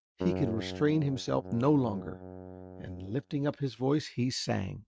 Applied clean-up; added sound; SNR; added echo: neural mask model RNNoise.